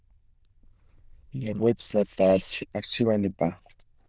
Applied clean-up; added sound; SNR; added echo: neural diffusion model UNIVERSE++.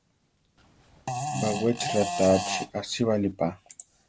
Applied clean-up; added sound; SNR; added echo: none; Fart; 5 dB; none.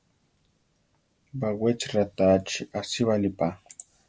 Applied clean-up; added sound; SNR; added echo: none; none; none; none.